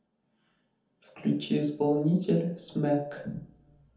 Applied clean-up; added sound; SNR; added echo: none; none; none; reverberation time 0.6 s.